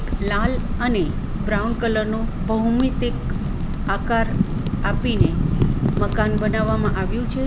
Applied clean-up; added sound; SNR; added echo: none; Wind / Fire; -2 dB; none.